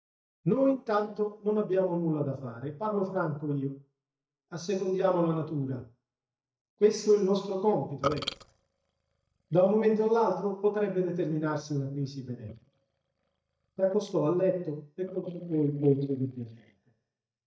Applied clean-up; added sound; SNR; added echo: neural mask model DeepFilterNet 3.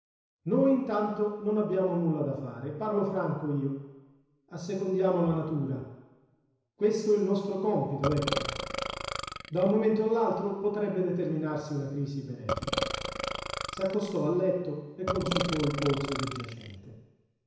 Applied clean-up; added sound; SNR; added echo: none; Burping, eructation; 5 dB; reverberation time 1.0 s.